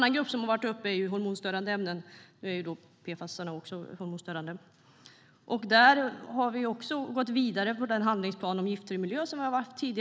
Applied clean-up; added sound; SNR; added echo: none; none; none; none.